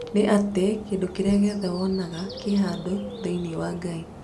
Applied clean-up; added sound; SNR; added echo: none; Bird; 13 dB; none.